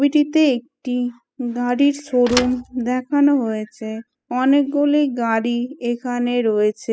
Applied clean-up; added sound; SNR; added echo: classical method spectral subtraction.